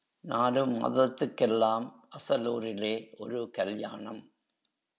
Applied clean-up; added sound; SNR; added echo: none; none; none; none.